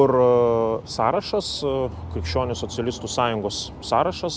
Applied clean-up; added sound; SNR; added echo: none; none; none; none.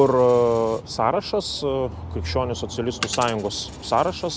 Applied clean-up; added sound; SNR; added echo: none; Coin (dropping); 18 dB; none.